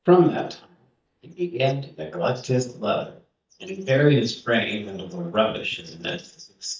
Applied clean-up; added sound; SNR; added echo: neural mask model DeepFilterNet 3.